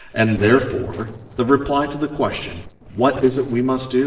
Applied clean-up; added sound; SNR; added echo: neural separator model SepFormer DNS4.